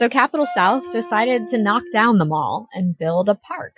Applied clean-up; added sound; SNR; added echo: classical method Wiener filter.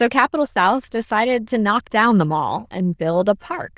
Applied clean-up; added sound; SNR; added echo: neural diffusion model UNIVERSE++.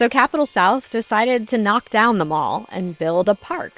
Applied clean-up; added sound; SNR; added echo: neural separator model SepFormer WHAM!.